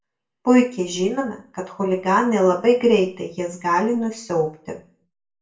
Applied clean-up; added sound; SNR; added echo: none; none; none; reverberation time 0.3 s.